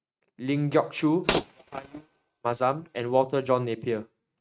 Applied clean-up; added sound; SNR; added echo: neural mask model RNNoise.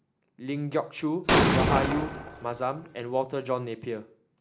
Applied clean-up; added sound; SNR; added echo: none; Explosion; -4 dB; none.